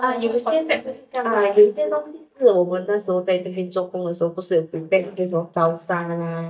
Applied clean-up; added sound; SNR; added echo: neural mask model DeepFilterNet 3.